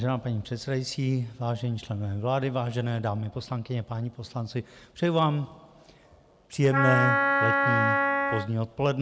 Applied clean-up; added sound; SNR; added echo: none; Wind instrument, woodwind instrument; -3 dB; none.